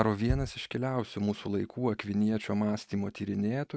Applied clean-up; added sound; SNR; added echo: neural mask model RNNoise.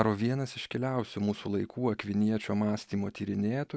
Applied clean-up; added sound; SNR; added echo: none; none; none; none.